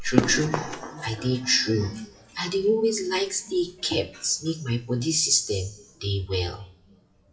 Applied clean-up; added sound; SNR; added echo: classical method WPE with log-MMSE.